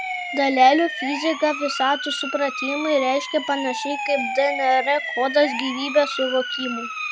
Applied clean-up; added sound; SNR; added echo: none; Siren; 7 dB; none.